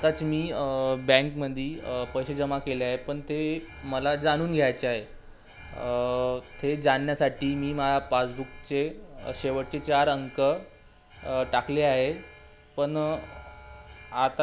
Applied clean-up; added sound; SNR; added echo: none; Alarm; 20 dB; none.